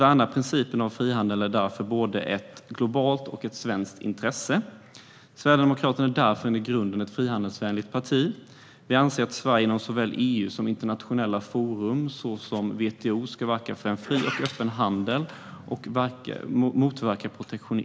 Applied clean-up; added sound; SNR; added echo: none; none; none; none.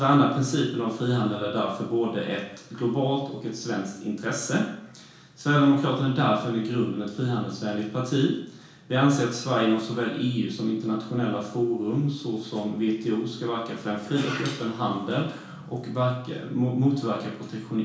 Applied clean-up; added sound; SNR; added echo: none; none; none; reverberation time 0.6 s.